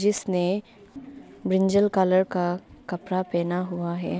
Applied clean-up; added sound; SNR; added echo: none; none; none; none.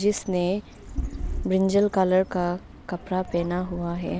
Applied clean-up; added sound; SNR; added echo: none; Bird vocalization, bird call, bird song; 11 dB; none.